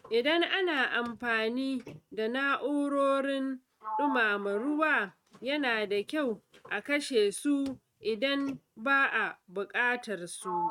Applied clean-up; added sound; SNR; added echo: neural mask model RNNoise.